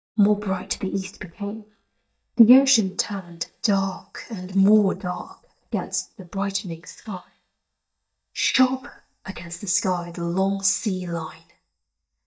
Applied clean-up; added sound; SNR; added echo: neural mask model DeepFilterNet 3.